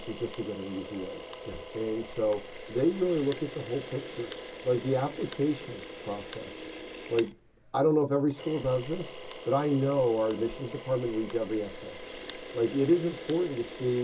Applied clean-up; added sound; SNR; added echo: none; Camera; 10 dB; reverberation time 0.2 s.